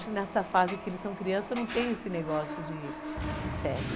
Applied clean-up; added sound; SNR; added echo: none; Boom + Mechanisms; 6 dB; none.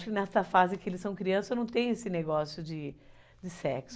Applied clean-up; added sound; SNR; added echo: none; none; none; none.